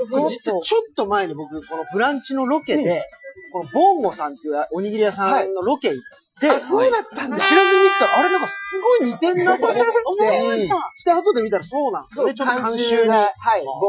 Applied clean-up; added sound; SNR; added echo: classical method Wiener filter.